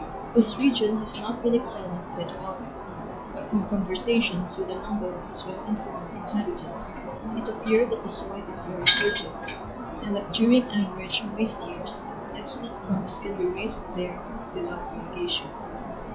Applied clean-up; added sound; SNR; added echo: classical method log-MMSE.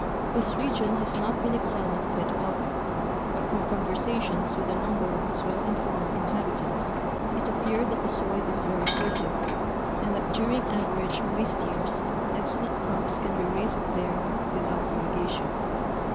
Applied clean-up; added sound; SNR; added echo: none; Shatter; -5 dB; none.